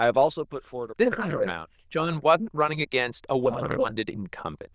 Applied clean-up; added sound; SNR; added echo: neural diffusion model UNIVERSE++.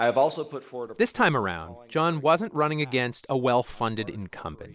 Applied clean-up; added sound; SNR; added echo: none; none; none; none.